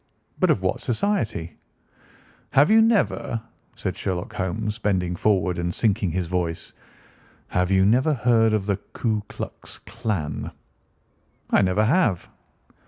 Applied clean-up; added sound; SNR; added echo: none; none; none; none.